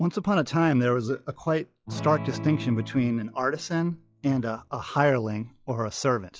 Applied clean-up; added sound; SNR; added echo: classical method log-MMSE.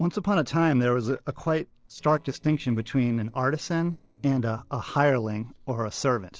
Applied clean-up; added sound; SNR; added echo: neural separator model SepFormer DNS4.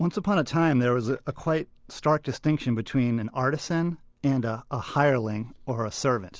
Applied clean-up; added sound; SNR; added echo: none; none; none; none.